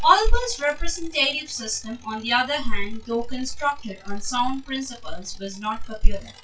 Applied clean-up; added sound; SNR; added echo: classical method WPE with log-MMSE.